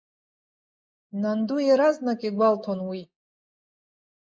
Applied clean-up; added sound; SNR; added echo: neural mask model Resemble Enhance denoiser.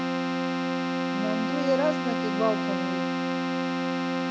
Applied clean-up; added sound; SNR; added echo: none; Keyboard (musical); -5 dB; none.